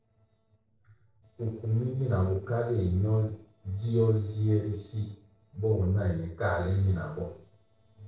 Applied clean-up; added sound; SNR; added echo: neural separator model SepFormer DNS4.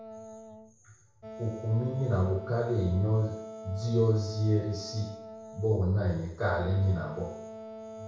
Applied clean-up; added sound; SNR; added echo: none; Wind instrument, woodwind instrument; 14 dB; reverberation time 0.6 s.